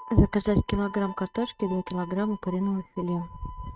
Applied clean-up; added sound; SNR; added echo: neural mask model RNNoise.